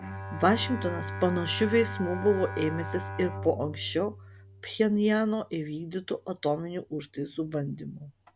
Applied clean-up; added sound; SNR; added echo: none; Bowed string instrument; 10 dB; none.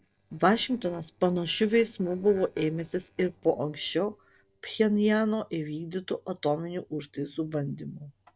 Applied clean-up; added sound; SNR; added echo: neural separator model SepFormer DNS4.